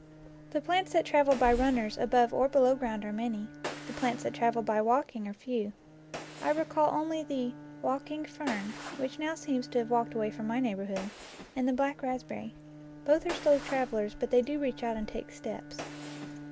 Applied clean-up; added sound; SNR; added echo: none; Gunshot, gunfire + Bowed string instrument; 14 dB; none.